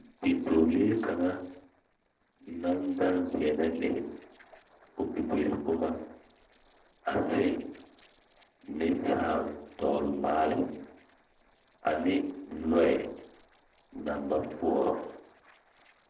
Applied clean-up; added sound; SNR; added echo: neural separator model SepFormer DNS4.